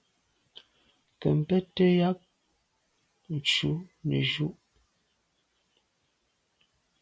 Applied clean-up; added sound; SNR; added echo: none; none; none; none.